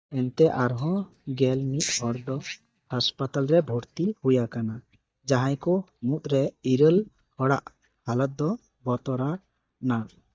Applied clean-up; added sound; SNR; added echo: neural mask model DeepFilterNet 3.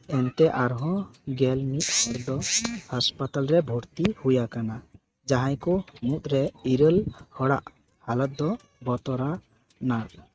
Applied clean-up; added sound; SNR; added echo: neural mask model RNNoise.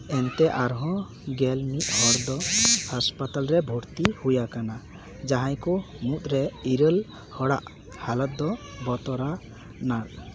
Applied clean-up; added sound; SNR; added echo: none; none; none; none.